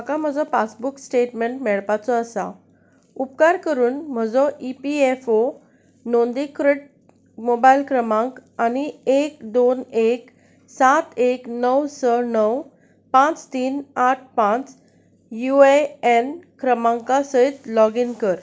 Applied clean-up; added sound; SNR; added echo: none; none; none; none.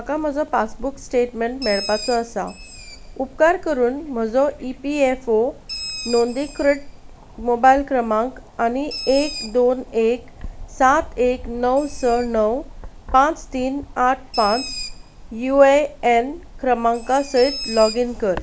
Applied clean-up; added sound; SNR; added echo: none; Bird; 14 dB; none.